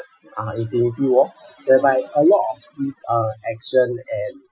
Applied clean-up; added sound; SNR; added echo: classical method Wiener filter.